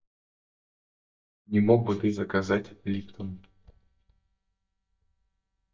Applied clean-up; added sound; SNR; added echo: neural mask model DeepFilterNet 3.